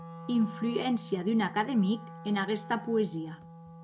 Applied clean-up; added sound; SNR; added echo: none; Wind instrument, woodwind instrument; 14 dB; none.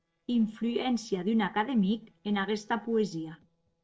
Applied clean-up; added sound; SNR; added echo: neural separator model SepFormer DNS4.